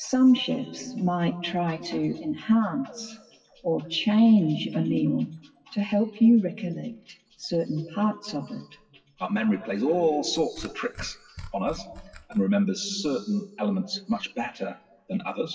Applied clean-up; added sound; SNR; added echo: classical method WPE with log-MMSE.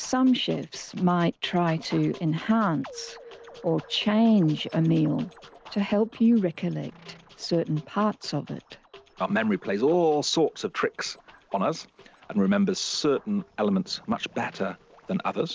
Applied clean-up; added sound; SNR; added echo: none; none; none; none.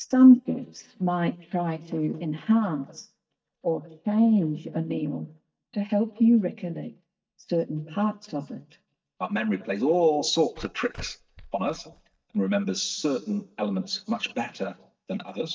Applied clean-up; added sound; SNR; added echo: neural mask model DeepFilterNet 3.